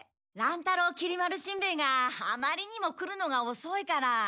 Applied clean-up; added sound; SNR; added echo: none; none; none; none.